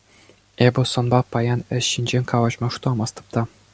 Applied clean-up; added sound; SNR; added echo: none; none; none; none.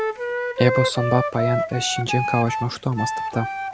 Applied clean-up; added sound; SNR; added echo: none; Wind instrument, woodwind instrument; 2 dB; none.